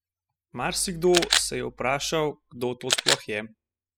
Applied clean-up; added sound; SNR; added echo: classical method spectral subtraction.